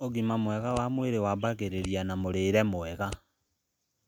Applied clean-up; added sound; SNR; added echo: none; Scissors; 17 dB; none.